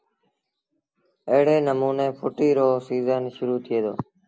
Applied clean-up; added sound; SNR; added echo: none; none; none; none.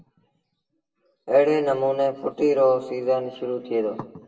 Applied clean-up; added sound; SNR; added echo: none; none; none; reverberation time 0.9 s.